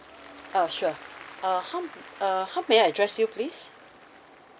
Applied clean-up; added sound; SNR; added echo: none; Applause; 20 dB; none.